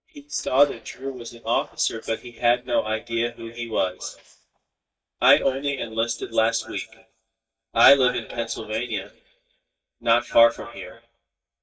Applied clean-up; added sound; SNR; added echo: neural mask model DeepFilterNet 3.